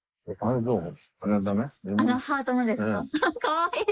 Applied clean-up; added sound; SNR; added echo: neural mask model Resemble Enhance denoiser.